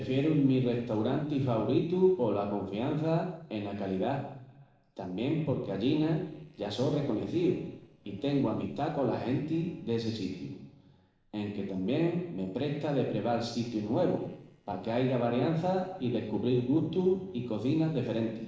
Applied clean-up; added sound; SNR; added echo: neural separator model SepFormer DNS4.